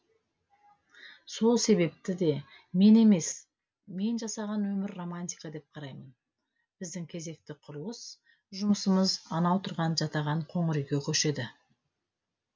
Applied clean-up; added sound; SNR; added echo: none; none; none; none.